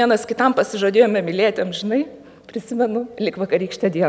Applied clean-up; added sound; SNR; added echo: none; none; none; none.